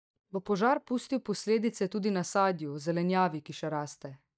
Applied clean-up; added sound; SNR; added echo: neural mask model DeepFilterNet 3.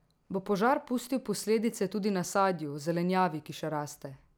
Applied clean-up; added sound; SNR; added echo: none; none; none; none.